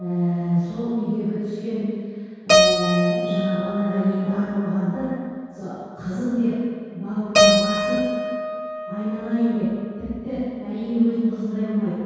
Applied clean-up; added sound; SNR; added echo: none; Keyboard (musical); 1 dB; reverberation time 2.0 s.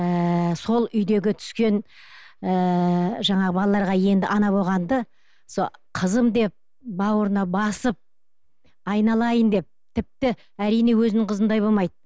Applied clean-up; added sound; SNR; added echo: none; none; none; none.